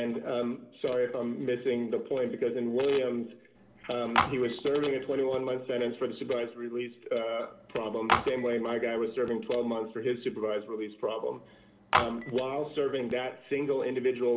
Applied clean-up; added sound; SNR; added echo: none; Telephone; 4 dB; reverberation time 0.5 s.